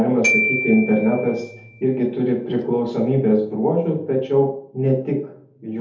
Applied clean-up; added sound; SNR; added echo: none; Glockenspiel; 7 dB; reverberation time 0.6 s.